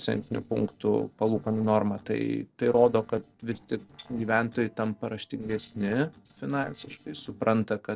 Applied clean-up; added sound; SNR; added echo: neural separator model SepFormer DNS4.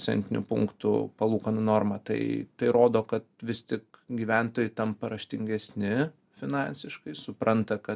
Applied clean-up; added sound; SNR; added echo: none; none; none; none.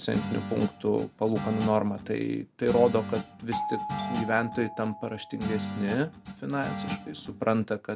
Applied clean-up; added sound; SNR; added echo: none; Guitar + Doorbell; 7 dB; none.